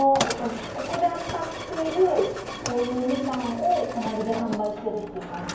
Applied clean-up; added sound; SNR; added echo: none; Mechanisms; 9 dB; reverberation time 0.9 s.